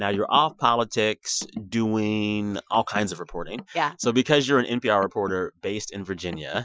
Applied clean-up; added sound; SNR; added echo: classical method Wiener filter.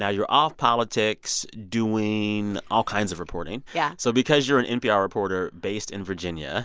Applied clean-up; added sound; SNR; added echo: none; none; none; none.